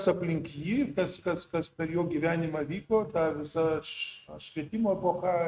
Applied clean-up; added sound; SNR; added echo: neural mask model RNNoise.